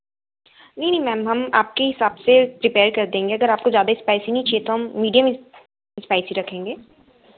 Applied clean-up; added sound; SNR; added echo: none; none; none; none.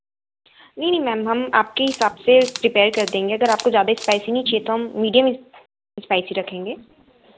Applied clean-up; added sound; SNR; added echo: none; Camera; 16 dB; none.